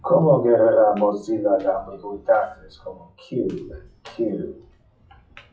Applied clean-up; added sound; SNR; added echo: classical method WPE with log-MMSE.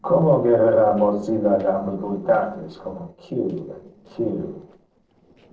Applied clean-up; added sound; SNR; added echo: neural separator model SepFormer DNS4.